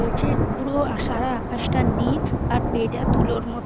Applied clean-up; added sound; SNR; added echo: none; Thunder / Rain; -4 dB; none.